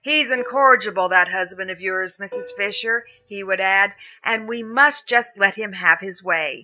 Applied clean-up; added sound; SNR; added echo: none; Plucked string instrument; 18 dB; none.